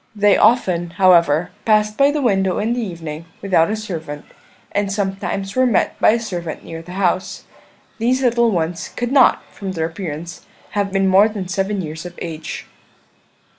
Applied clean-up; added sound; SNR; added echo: none; none; none; none.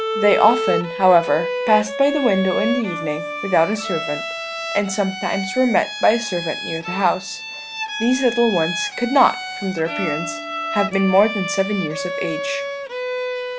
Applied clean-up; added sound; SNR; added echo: none; Bowed string instrument; 6 dB; none.